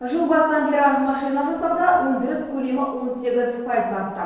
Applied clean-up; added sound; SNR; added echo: neural separator model SepFormer DNS4.